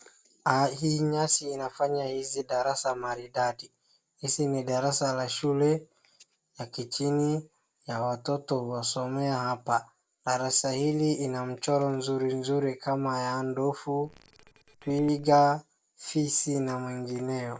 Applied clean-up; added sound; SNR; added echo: neural separator model SepFormer DNS4.